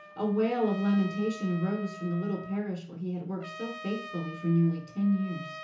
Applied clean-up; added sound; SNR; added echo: none; Trumpet; 15 dB; reverberation time 0.7 s.